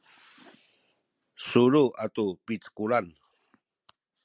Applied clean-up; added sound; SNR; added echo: none; none; none; none.